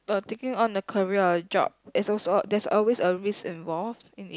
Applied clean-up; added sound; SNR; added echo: none; none; none; none.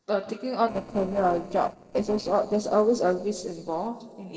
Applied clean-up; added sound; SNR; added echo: neural separator model SepFormer DNS4.